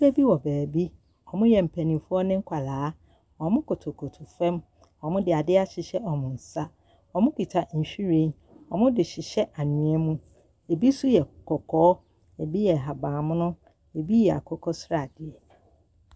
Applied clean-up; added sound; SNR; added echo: none; none; none; none.